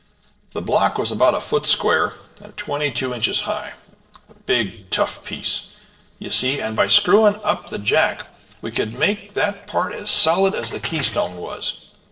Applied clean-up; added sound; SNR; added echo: neural separator model SepFormer DNS4.